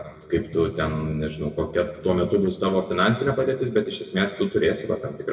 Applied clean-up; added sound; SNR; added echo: none; none; none; reverberation time 1.5 s.